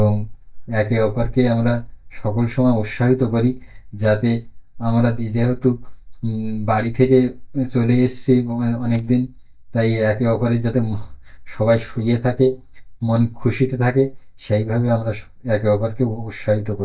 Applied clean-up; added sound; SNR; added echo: neural mask model DeepFilterNet 3.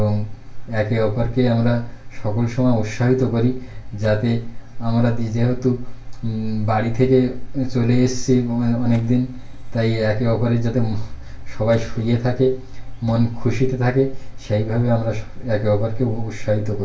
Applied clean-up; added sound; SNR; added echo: none; Whoosh, swoosh, swish; 18 dB; reverberation time 0.3 s.